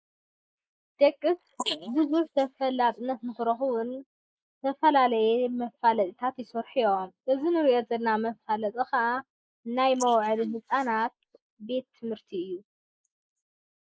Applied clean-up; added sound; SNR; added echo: neural mask model Resemble Enhance denoiser.